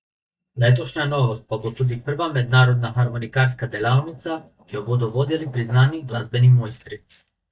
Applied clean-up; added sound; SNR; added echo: neural mask model DeepFilterNet 3.